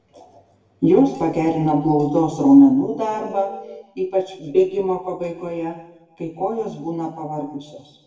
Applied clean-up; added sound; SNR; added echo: none; Telephone; 18 dB; reverberation time 0.9 s.